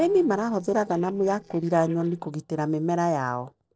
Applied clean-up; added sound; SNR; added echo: neural separator model SepFormer DNS4.